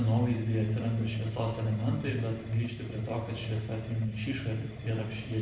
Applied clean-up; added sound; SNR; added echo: none; Mechanisms; 7 dB; reverberation time 0.8 s.